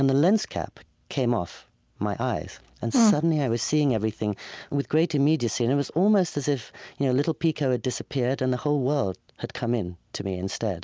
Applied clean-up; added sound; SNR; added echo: none; none; none; none.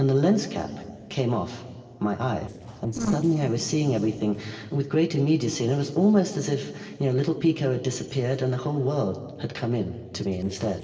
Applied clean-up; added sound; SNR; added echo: neural separator model SepFormer DNS4.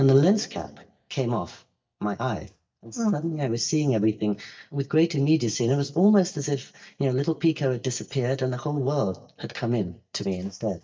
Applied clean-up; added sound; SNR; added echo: neural mask model DeepFilterNet 3.